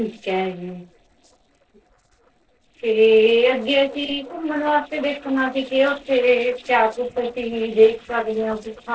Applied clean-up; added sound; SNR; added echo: neural separator model SepFormer DNS4.